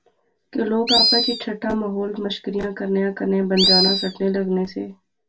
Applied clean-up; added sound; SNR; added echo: none; Animal; -3 dB; reverberation time 0.1 s.